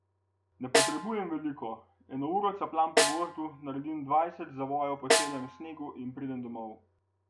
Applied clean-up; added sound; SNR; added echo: none; Snare drum; -1 dB; none.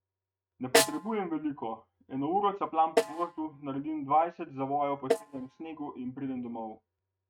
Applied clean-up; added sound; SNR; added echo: neural mask model RNNoise.